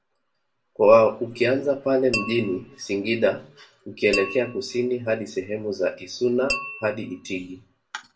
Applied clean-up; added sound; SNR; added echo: none; Tap / Glass; 11 dB; reverberation time 0.2 s.